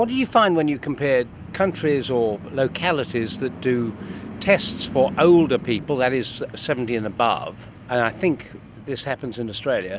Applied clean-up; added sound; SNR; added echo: none; none; none; none.